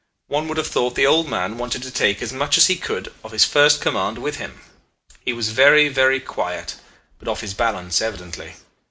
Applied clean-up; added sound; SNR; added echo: none; none; none; none.